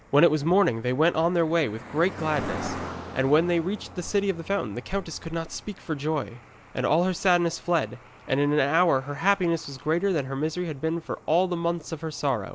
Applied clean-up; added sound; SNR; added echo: none; Cricket; 16 dB; none.